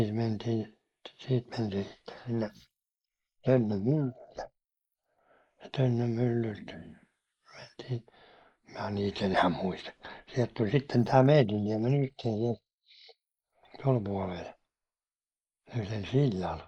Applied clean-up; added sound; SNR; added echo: neural mask model Resemble Enhance denoiser.